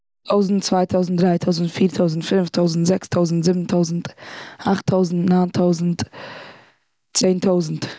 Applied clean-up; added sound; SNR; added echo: none; none; none; none.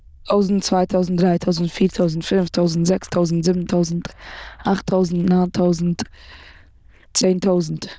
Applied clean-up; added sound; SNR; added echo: neural diffusion model UNIVERSE++.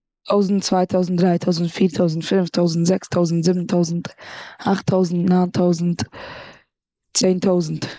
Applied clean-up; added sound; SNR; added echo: neural mask model Resemble Enhance denoiser.